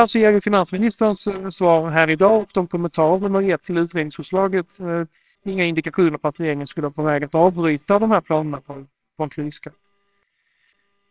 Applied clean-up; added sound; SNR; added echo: neural separator model SepFormer WHAMR!.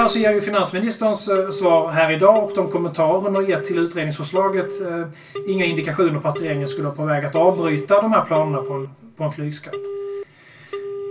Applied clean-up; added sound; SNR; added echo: none; Telephone; 11 dB; reverberation time 0.2 s.